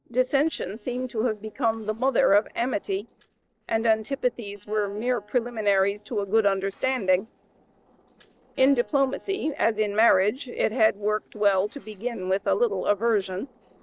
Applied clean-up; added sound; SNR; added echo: neural separator model SepFormer DNS4.